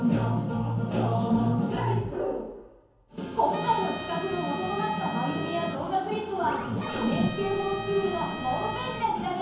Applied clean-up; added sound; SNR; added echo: none; Trumpet; 11 dB; reverberation time 0.9 s.